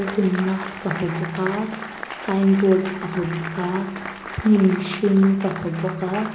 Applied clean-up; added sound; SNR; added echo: none; Applause; 12 dB; none.